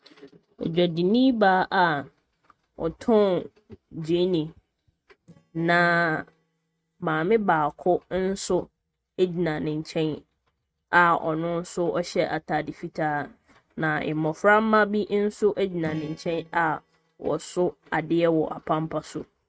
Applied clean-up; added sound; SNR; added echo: neural mask model RNNoise.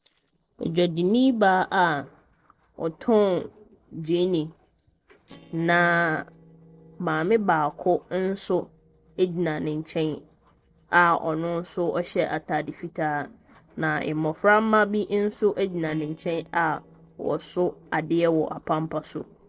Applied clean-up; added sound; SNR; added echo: neural separator model SepFormer DNS4.